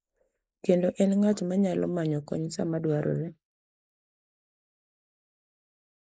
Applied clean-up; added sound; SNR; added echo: neural mask model Resemble Enhance denoiser.